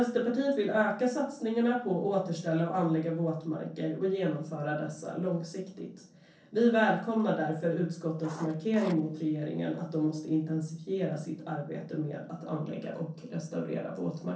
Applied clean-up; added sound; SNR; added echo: neural separator model SepFormer DNS4.